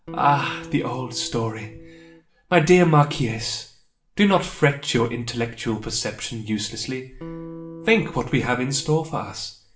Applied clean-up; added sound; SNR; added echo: none; Electric guitar; 15 dB; reverberation time 0.4 s.